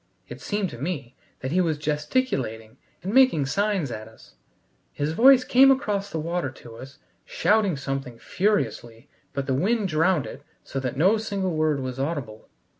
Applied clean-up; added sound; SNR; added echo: none; none; none; none.